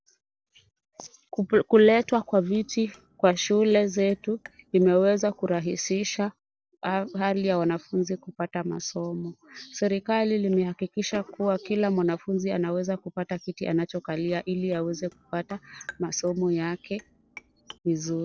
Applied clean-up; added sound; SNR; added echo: neural separator model SepFormer DNS4.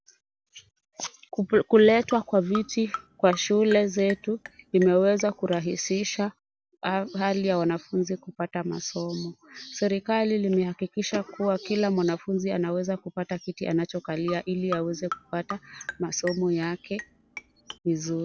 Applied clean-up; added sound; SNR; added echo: none; Marimba, xylophone; 14 dB; none.